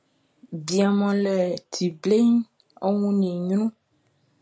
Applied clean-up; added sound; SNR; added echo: none; none; none; none.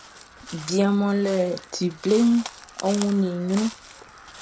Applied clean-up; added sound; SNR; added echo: none; Crow; 16 dB; none.